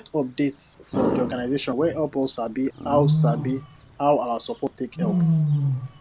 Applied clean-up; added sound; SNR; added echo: none; Wild animals; 0 dB; none.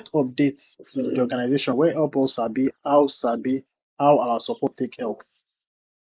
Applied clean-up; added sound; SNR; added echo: neural mask model Resemble Enhance denoiser.